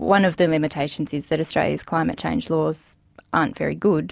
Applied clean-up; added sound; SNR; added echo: none; none; none; none.